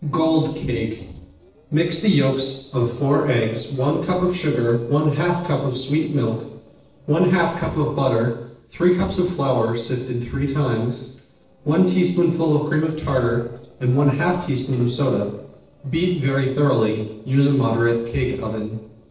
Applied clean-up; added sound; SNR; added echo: neural separator model SepFormer DNS4.